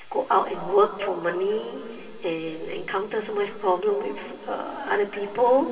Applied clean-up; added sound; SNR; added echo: none; none; none; reverberation time 2.8 s.